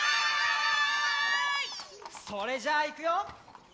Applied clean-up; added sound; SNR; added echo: none; Livestock, farm animals, working animals; 20 dB; none.